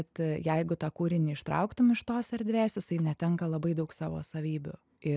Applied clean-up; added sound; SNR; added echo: none; none; none; none.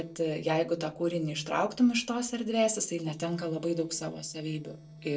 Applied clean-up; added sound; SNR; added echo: neural separator model SepFormer DNS4.